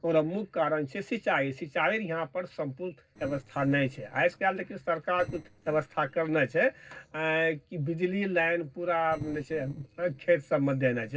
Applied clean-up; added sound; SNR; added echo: neural separator model SepFormer DNS4.